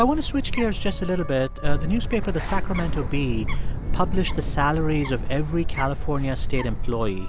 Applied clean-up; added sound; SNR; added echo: none; Bird; -1 dB; none.